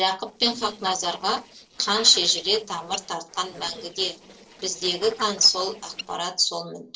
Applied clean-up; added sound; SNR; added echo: neural separator model SepFormer DNS4.